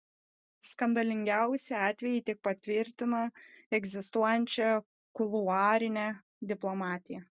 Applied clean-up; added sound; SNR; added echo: none; none; none; none.